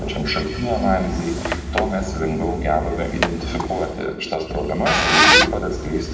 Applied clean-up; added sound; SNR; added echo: none; Squeak; -1 dB; reverberation time 1.8 s.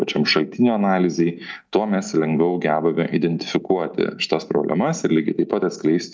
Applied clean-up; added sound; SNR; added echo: none; none; none; none.